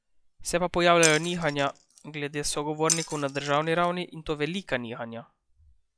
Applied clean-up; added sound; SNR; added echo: classical method log-MMSE.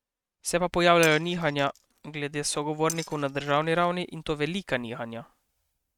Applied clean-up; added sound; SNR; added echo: neural mask model RNNoise.